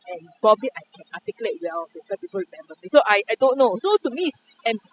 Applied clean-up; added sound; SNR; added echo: classical method spectral subtraction.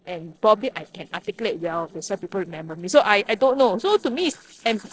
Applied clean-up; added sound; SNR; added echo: neural separator model SepFormer DNS4.